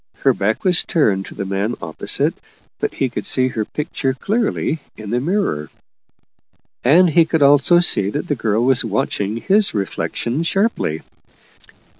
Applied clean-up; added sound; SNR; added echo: none; none; none; none.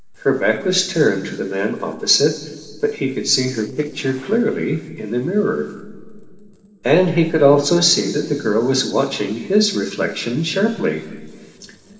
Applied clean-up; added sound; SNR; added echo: neural separator model SepFormer DNS4.